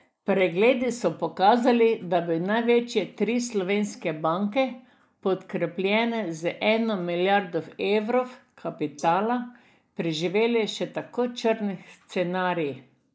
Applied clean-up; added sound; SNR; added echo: neural mask model Resemble Enhance denoiser.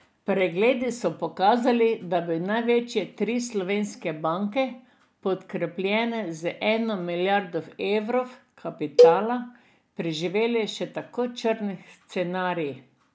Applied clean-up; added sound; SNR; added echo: none; Cowbell; -4 dB; none.